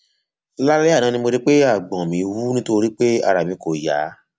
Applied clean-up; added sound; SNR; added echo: none; none; none; none.